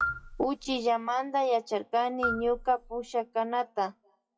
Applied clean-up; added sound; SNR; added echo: classical method WPE with log-MMSE.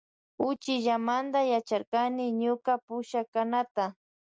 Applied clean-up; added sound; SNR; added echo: none; none; none; none.